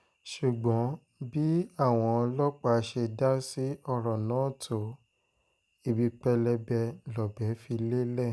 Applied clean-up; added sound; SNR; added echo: none; none; none; none.